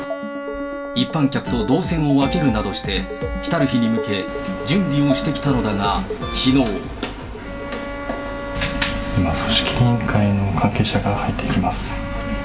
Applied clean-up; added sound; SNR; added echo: none; Bowed string instrument; 11 dB; reverberation time 0.7 s.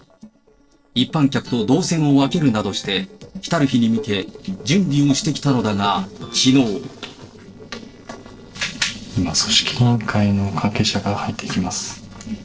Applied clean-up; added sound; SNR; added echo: neural separator model SepFormer DNS4.